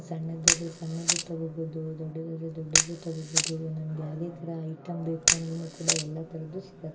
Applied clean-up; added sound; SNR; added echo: none; Camera; -4 dB; reverberation time 0.2 s.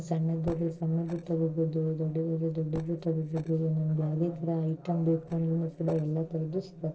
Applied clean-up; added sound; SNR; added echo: neural separator model SepFormer DNS4.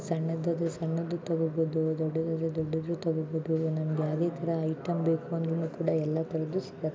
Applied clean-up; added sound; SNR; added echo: none; none; none; none.